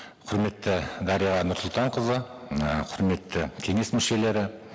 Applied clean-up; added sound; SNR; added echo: none; none; none; none.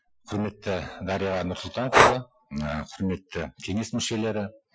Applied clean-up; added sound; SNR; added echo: classical method Wiener filter.